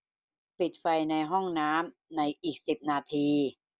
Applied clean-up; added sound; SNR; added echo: none; none; none; none.